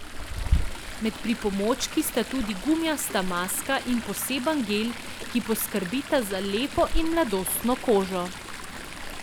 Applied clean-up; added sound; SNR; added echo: none; Chatter / Stream; 5 dB; none.